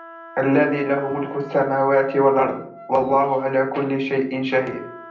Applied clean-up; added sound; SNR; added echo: none; Wind instrument, woodwind instrument; 19 dB; reverberation time 0.6 s.